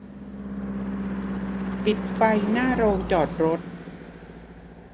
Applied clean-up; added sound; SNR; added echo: none; Car passing by / Engine / Truck; 4 dB; none.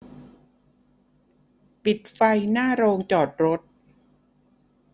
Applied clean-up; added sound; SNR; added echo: none; none; none; none.